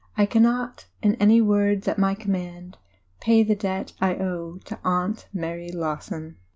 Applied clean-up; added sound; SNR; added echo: none; none; none; none.